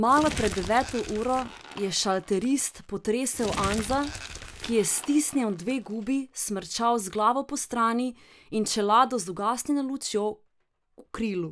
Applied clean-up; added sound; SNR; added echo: none; Crumpling, crinkling; 12 dB; none.